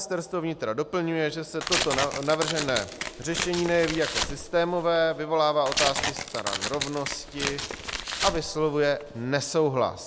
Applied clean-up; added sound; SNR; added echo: none; Tearing; 5 dB; none.